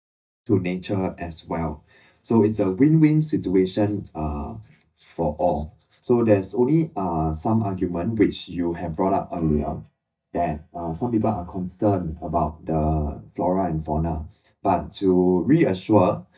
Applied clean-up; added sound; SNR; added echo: neural mask model DeepFilterNet 3.